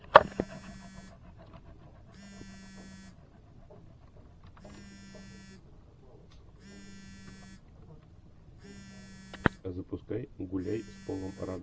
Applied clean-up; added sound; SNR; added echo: none; Telephone; 17 dB; none.